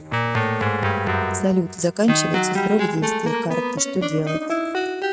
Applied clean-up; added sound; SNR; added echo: neural mask model RNNoise.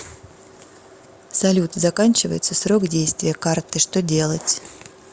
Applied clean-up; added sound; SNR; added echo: none; none; none; none.